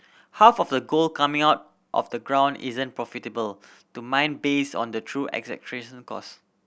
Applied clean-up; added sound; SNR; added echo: none; none; none; none.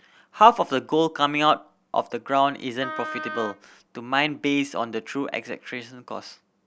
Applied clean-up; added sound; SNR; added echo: none; Wind instrument, woodwind instrument; 10 dB; none.